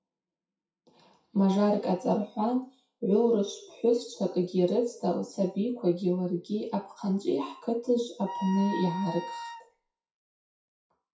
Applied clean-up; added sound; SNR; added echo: classical method WPE with log-MMSE.